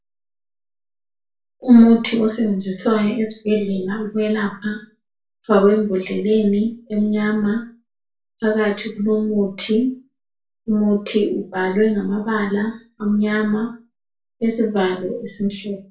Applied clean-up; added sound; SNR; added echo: none; none; none; reverberation time 0.3 s.